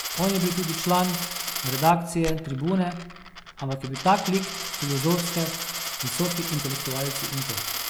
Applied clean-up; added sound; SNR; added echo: none; Coin (dropping); 5 dB; none.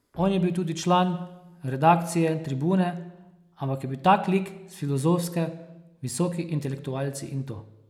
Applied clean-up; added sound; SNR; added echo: none; none; none; none.